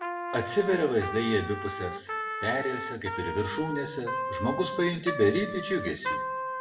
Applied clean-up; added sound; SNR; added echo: none; Trumpet; 5 dB; reverberation time 0.7 s.